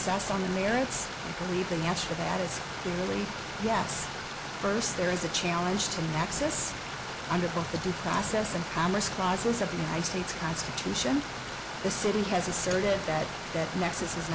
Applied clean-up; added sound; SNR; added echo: none; Stream; 6 dB; none.